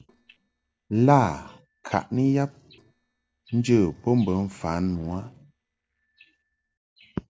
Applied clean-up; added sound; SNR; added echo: neural separator model SepFormer DNS4.